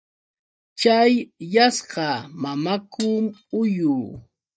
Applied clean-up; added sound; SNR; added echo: neural mask model DeepFilterNet 3.